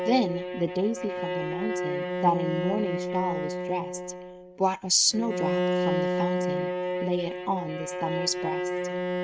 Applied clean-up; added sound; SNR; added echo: neural mask model RNNoise.